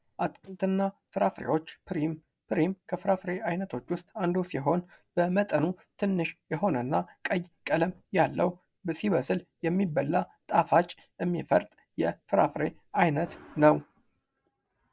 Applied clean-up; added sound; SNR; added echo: neural mask model DeepFilterNet 3.